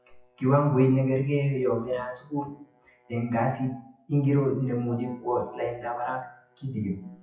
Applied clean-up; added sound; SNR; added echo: classical method WPE with log-MMSE.